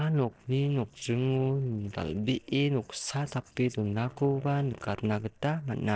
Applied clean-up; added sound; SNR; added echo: neural separator model SepFormer DNS4.